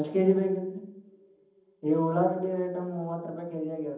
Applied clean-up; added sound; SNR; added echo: none; none; none; reverberation time 0.8 s.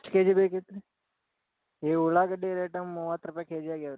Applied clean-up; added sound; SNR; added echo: none; none; none; none.